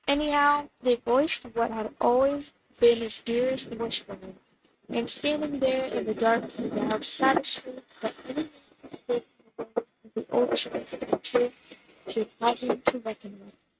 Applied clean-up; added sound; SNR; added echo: neural mask model RNNoise.